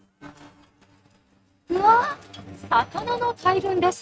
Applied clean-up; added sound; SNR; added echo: neural mask model RNNoise.